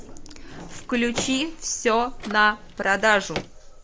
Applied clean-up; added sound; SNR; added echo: none; Drawer open or close + Drawer open or close; 13 dB; none.